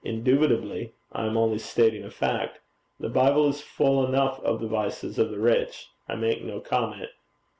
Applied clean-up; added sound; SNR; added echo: none; none; none; none.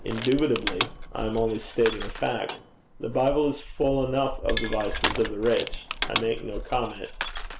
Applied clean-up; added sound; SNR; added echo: none; Crushing; 3 dB; none.